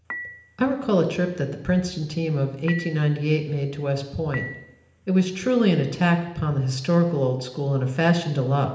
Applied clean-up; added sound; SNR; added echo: none; Dishes, pots, and pans / Chink, clink; 16 dB; reverberation time 0.8 s.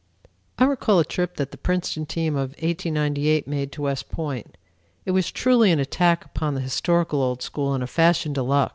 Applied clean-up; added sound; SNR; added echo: none; none; none; none.